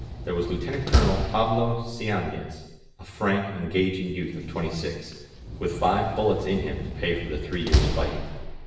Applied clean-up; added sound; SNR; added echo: none; Slam; 2 dB; reverberation time 1.0 s.